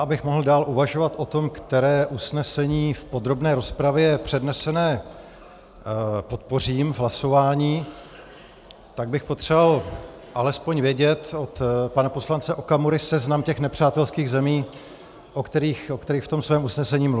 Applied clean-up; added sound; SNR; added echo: none; none; none; none.